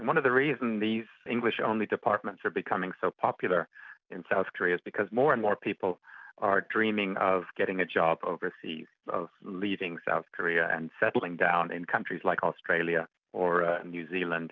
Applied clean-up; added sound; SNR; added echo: none; none; none; none.